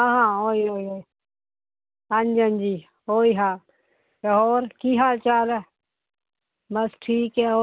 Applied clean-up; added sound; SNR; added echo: none; none; none; none.